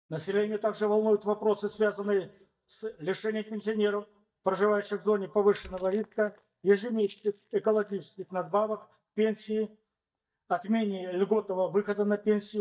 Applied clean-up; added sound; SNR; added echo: neural mask model DeepFilterNet 3.